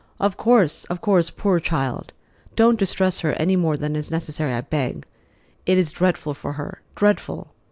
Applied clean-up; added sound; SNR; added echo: none; none; none; none.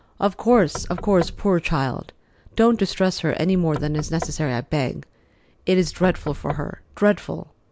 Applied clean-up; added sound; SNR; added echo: none; Knock / Wood; 13 dB; none.